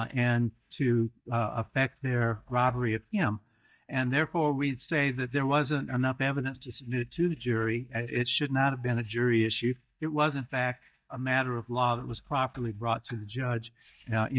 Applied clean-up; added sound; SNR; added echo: neural mask model DeepFilterNet 3.